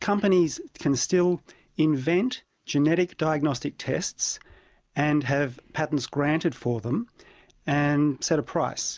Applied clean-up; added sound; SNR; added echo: neural mask model Resemble Enhance denoiser.